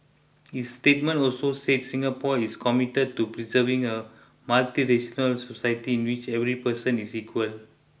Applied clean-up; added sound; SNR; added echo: none; none; none; none.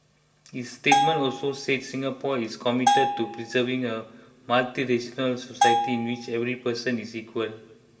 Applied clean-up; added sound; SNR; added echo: none; Bell; -1 dB; reverberation time 2.2 s.